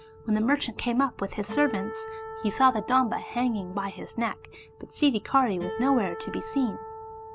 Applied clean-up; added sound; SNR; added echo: none; Acoustic guitar; 12 dB; none.